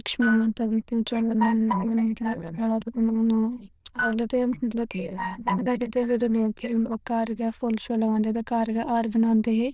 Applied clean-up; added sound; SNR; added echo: neural diffusion model UNIVERSE++.